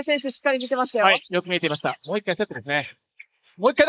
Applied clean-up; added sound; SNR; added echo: neural mask model Resemble Enhance denoiser.